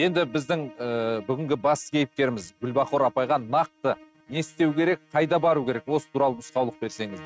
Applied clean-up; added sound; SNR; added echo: neural mask model RNNoise.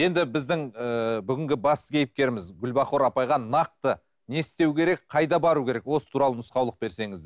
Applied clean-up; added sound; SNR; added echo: none; none; none; none.